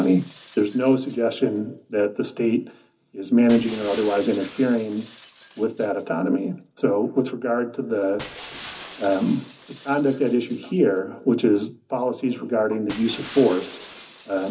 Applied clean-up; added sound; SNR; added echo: none; Shatter; 17 dB; reverberation time 0.3 s.